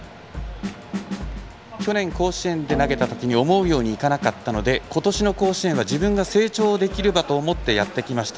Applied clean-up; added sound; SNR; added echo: none; Drum kit + Snare drum; 10 dB; none.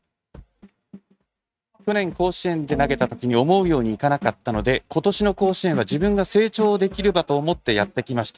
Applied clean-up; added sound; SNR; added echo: neural mask model RNNoise.